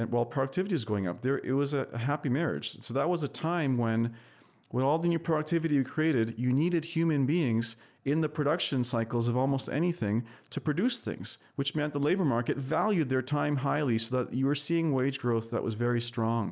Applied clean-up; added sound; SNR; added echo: none; none; none; none.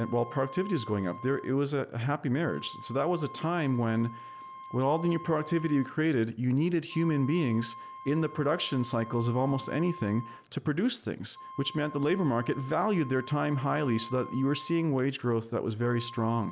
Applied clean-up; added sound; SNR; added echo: none; Wind instrument, woodwind instrument; 16 dB; none.